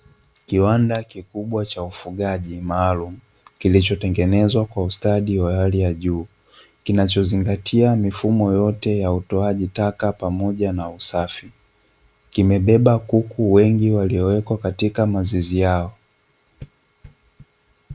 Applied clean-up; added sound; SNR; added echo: none; none; none; none.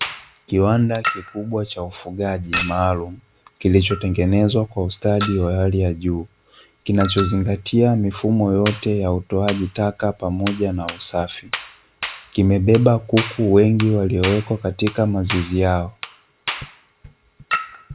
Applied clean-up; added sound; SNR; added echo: none; Chink, clink; 13 dB; none.